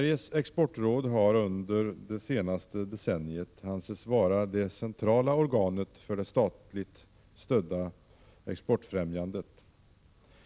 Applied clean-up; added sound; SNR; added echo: none; none; none; none.